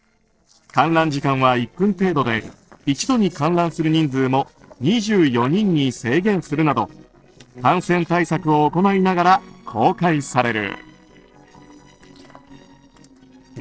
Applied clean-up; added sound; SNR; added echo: neural separator model SepFormer DNS4.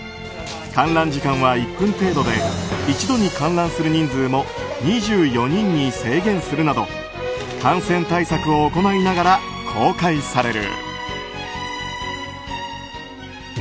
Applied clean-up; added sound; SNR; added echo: none; none; none; none.